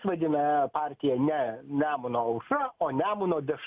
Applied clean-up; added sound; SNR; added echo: none; none; none; none.